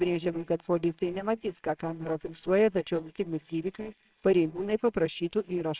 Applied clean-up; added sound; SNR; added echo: neural separator model SepFormer WHAMR!.